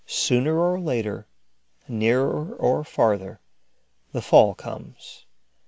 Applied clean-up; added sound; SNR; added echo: none; none; none; none.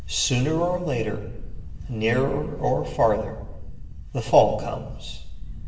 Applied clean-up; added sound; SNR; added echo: none; Wind; 12 dB; reverberation time 1.0 s.